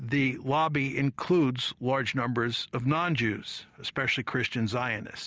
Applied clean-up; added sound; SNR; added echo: none; none; none; none.